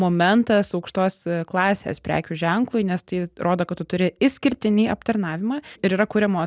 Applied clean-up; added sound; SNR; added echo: none; none; none; none.